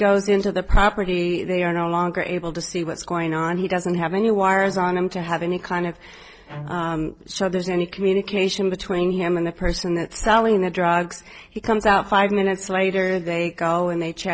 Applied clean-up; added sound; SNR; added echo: neural separator model SepFormer DNS4.